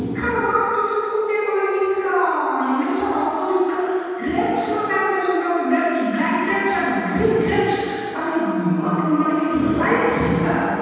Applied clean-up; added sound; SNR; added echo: none; none; none; reverberation time 2.1 s.